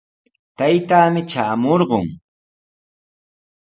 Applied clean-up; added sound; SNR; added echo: none; none; none; none.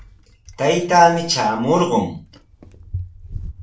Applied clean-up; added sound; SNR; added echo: none; Bicycle; 16 dB; reverberation time 0.3 s.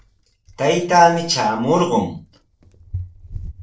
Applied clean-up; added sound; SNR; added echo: neural separator model SepFormer DNS4.